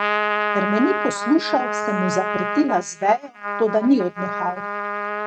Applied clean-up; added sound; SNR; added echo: neural mask model RNNoise.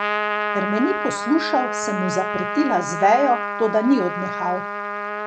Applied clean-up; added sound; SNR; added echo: none; Trumpet; 4 dB; none.